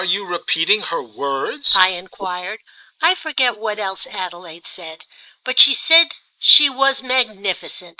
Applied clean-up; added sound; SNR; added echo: neural mask model Resemble Enhance denoiser.